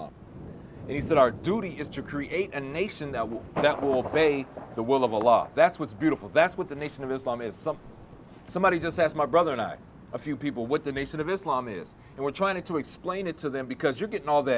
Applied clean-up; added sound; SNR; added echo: none; Thunder; 15 dB; none.